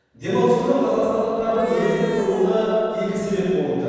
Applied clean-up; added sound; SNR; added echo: none; Cat; 17 dB; reverberation time 2.1 s.